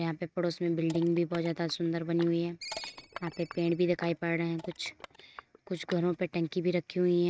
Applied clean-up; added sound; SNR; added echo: neural mask model RNNoise.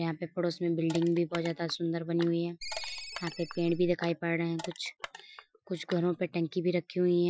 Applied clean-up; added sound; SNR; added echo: classical method Wiener filter.